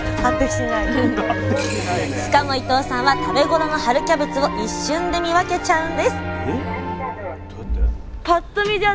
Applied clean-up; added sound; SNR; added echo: none; Sliding door + Bowed string instrument; 8 dB; none.